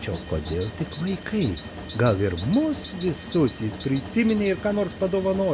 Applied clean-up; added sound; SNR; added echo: none; Mechanisms; 12 dB; none.